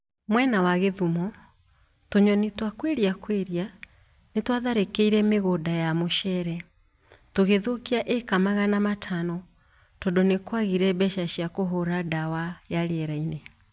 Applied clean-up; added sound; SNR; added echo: none; none; none; none.